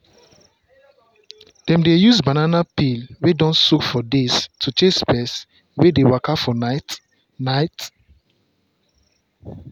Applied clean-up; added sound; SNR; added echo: none; none; none; none.